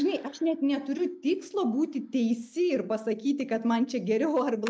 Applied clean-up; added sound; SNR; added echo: none; none; none; none.